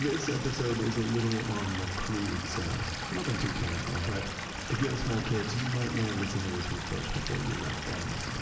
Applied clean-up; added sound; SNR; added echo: none; Stream / Liquid; 5 dB; reverberation time 2.1 s.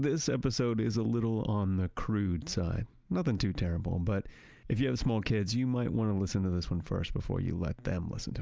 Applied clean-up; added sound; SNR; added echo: none; none; none; none.